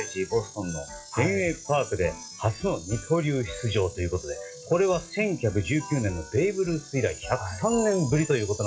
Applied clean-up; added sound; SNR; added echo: classical method WPE with log-MMSE.